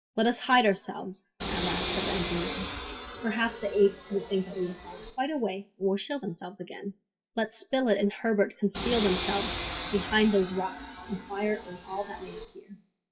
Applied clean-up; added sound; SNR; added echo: classical method WPE with log-MMSE.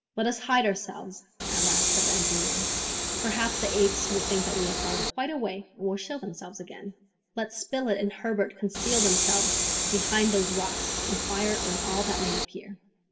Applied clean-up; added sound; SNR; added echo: none; Train; -3 dB; reverberation time 0.7 s.